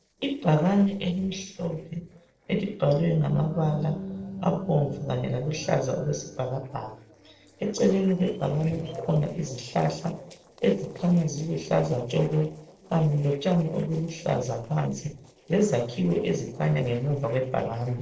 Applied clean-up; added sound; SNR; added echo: neural separator model SepFormer DNS4.